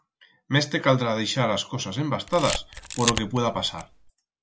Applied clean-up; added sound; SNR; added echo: none; Camera; 6 dB; none.